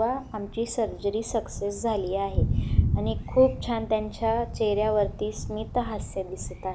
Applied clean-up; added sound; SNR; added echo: none; Thunder; 3 dB; none.